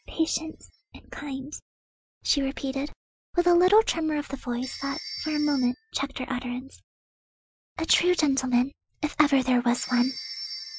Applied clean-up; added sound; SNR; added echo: classical method Wiener filter.